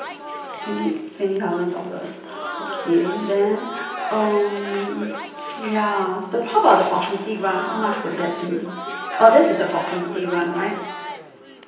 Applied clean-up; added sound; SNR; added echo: none; Crowd; 10 dB; reverberation time 0.9 s.